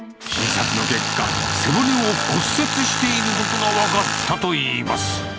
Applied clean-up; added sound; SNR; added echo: none; Tools; 2 dB; none.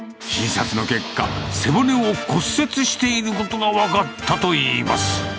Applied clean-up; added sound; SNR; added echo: none; none; none; none.